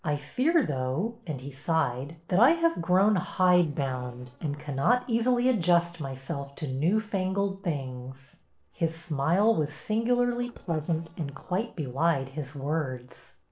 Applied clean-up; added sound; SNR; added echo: neural separator model SepFormer DNS4.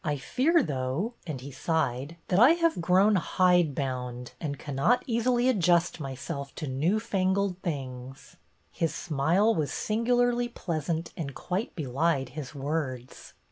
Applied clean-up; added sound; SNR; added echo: none; none; none; none.